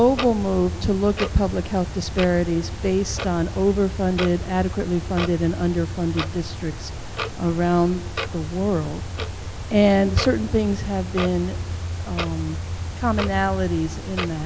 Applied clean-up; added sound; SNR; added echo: none; Clock; 6 dB; none.